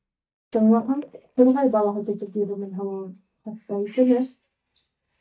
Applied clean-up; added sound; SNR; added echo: neural mask model DeepFilterNet 3.